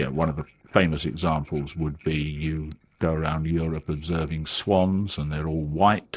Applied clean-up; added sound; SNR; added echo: neural separator model SepFormer DNS4.